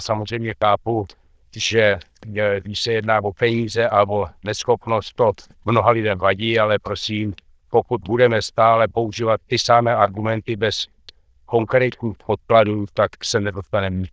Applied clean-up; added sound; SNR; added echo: neural diffusion model UNIVERSE++.